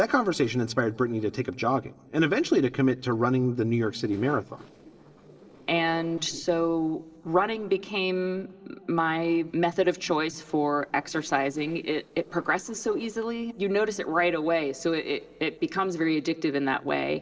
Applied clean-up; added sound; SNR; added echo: neural separator model SepFormer DNS4.